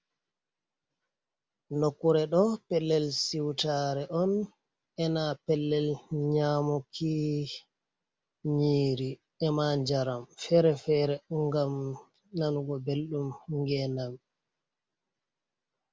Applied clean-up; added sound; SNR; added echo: none; none; none; none.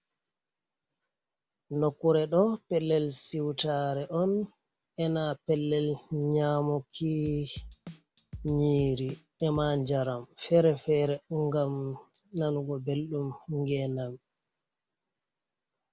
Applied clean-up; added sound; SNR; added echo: none; Drum / Drum kit; 15 dB; none.